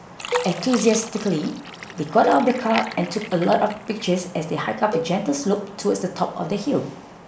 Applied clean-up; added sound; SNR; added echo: none; Cowbell + Fill (with liquid); 10 dB; none.